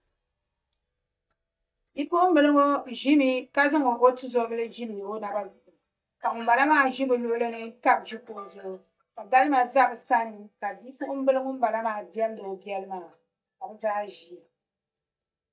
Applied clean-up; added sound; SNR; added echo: neural mask model DeepFilterNet 3.